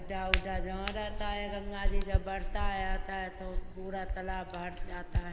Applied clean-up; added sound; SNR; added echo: none; Hands; -5 dB; none.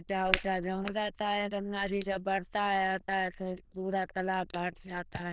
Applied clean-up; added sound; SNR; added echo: neural diffusion model UNIVERSE++.